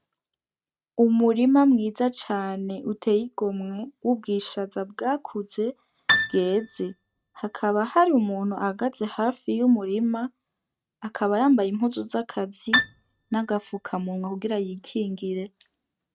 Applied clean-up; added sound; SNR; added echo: neural mask model RNNoise.